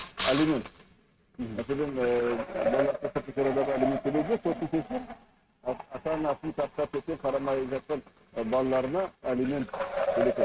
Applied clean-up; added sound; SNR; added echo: neural mask model RNNoise.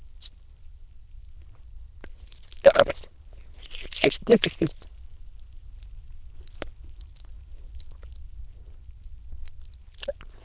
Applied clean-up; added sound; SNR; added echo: neural diffusion model UNIVERSE++.